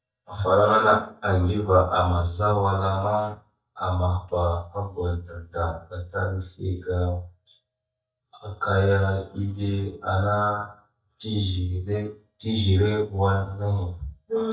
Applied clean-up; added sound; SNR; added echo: neural mask model DeepFilterNet 3.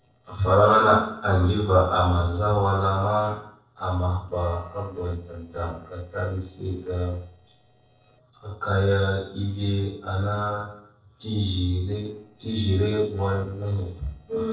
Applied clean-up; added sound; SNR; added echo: neural separator model SepFormer DNS4.